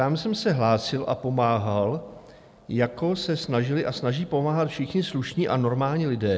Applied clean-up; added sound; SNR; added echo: none; none; none; none.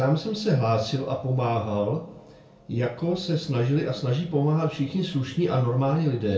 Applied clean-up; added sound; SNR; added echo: none; none; none; reverberation time 0.3 s.